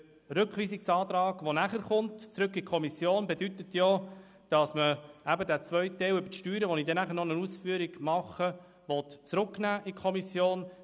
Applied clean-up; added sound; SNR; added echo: none; none; none; none.